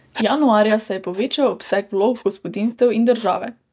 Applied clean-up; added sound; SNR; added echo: neural mask model DeepFilterNet 3.